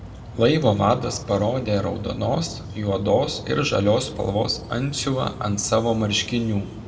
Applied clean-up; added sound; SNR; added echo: none; Mechanical fan; 15 dB; reverberation time 1.0 s.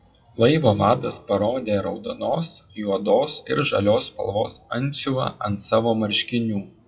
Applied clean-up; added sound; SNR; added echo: classical method WPE with log-MMSE.